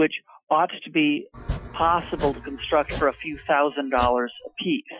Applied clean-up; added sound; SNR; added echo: classical method Wiener filter.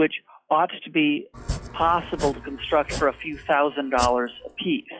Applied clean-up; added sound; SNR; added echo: classical method log-MMSE.